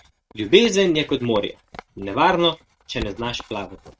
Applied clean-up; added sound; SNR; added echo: neural mask model RNNoise.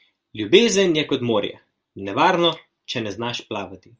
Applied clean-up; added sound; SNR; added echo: none; none; none; none.